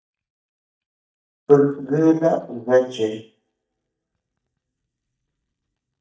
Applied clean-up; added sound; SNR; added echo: neural mask model DeepFilterNet 3.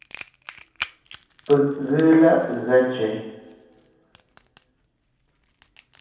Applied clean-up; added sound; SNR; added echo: none; Crackle; 16 dB; reverberation time 0.9 s.